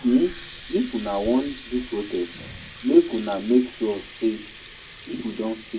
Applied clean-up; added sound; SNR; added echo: none; Water tap, faucet; 16 dB; reverberation time 0.3 s.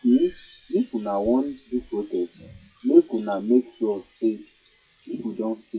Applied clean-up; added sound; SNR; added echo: classical method WPE with log-MMSE.